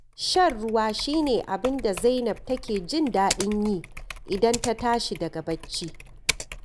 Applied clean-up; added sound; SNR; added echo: none; Typing; 10 dB; none.